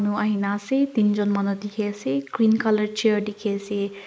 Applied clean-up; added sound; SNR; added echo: neural mask model Resemble Enhance denoiser.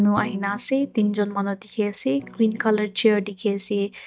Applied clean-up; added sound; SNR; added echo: neural mask model DeepFilterNet 3.